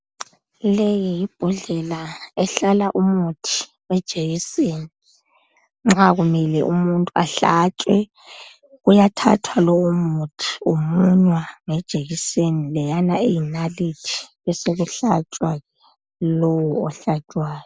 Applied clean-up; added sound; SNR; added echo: none; none; none; none.